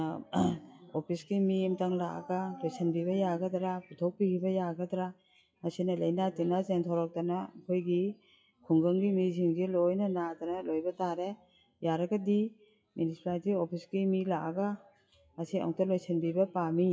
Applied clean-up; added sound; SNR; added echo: classical method WPE with log-MMSE.